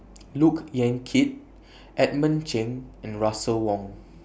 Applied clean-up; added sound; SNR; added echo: none; none; none; none.